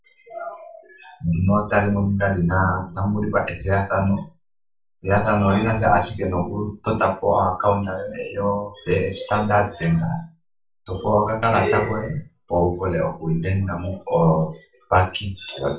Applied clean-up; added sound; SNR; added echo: none; none; none; reverberation time 0.3 s.